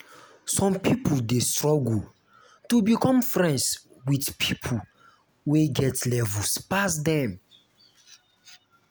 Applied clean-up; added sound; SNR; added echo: none; none; none; none.